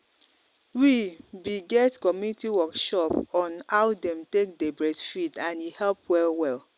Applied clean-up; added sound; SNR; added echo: none; none; none; none.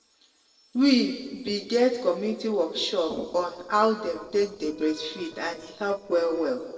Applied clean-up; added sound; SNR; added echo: neural separator model SepFormer DNS4.